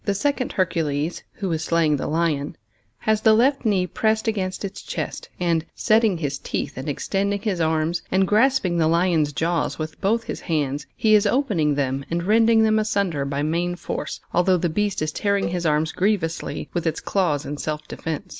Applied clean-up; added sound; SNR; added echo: none; Cowbell; 18 dB; none.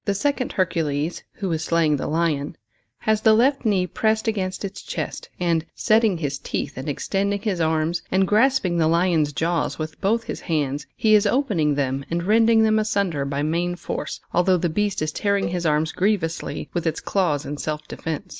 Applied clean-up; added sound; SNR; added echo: neural mask model DeepFilterNet 3.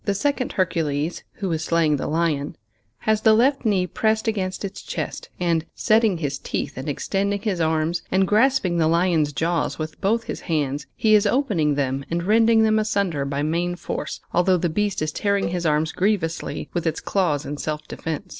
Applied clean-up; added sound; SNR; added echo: neural separator model SepFormer DNS4.